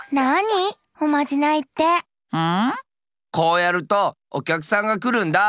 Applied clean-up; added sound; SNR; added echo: none; none; none; none.